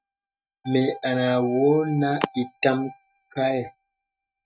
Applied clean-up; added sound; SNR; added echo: neural mask model RNNoise.